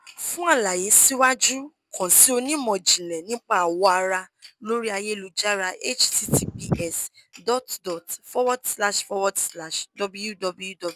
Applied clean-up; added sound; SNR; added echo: none; Wind; 3 dB; none.